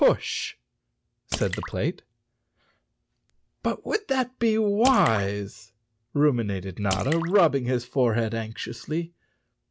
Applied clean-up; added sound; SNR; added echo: none; Drip / Splash, splatter; 13 dB; none.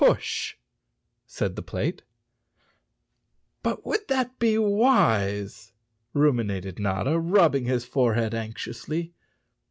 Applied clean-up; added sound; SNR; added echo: none; none; none; none.